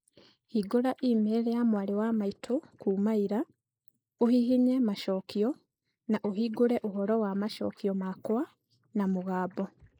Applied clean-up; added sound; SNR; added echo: neural mask model Resemble Enhance denoiser.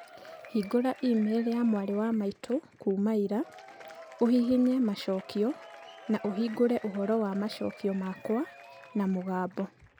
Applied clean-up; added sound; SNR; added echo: none; Applause / Crowd / Cheering; 20 dB; none.